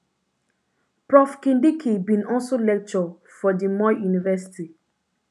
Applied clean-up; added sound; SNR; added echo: none; none; none; none.